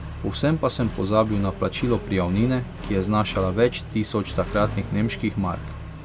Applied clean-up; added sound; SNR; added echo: none; Accelerating, revving, vroom; 10 dB; none.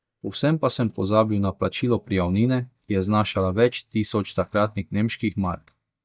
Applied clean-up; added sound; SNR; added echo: neural mask model DeepFilterNet 3.